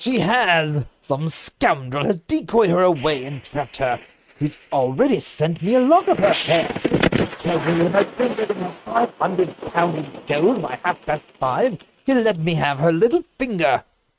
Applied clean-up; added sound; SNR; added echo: neural mask model RNNoise.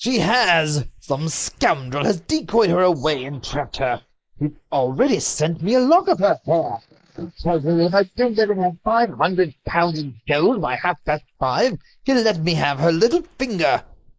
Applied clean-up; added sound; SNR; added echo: neural mask model Resemble Enhance denoiser.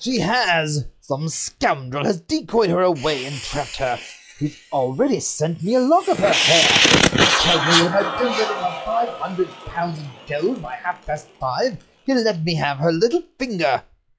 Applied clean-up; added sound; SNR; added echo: classical method log-MMSE.